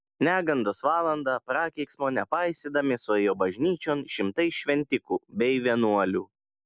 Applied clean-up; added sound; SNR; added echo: none; none; none; none.